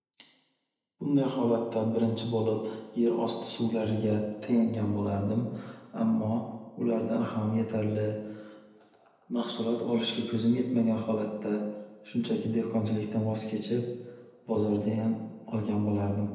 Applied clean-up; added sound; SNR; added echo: none; none; none; reverberation time 1.0 s.